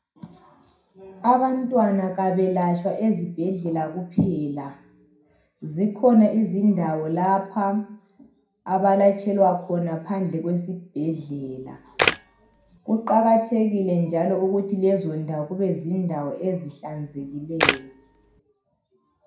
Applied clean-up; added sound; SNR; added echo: none; Camera; 5 dB; reverberation time 0.4 s.